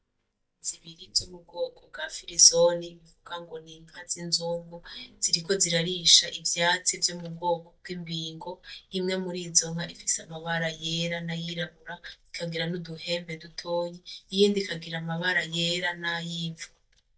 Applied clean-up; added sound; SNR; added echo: neural mask model DeepFilterNet 3.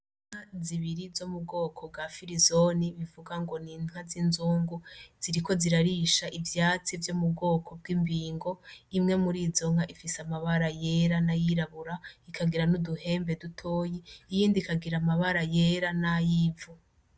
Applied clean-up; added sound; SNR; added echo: none; none; none; none.